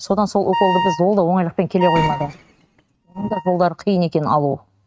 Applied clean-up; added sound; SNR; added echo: neural mask model RNNoise.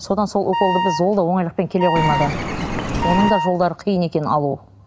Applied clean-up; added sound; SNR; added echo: none; Bird + Wind instrument, woodwind instrument; 2 dB; none.